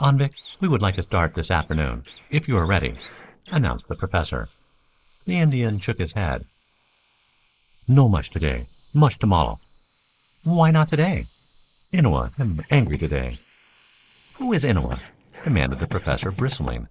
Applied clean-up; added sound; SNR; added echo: neural mask model Resemble Enhance denoiser.